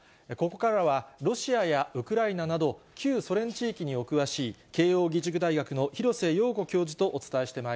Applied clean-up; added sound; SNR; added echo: none; none; none; none.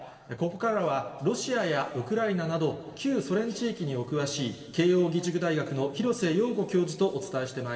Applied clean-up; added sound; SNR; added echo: none; none; none; reverberation time 2.6 s.